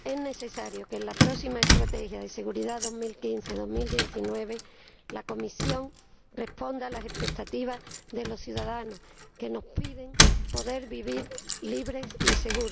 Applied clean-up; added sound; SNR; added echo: none; Keys jangling; -5 dB; none.